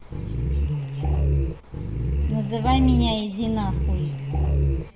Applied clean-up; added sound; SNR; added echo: none; Growling; -5 dB; reverberation time 2.4 s.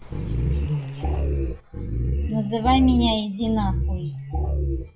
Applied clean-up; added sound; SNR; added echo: classical method WPE with log-MMSE.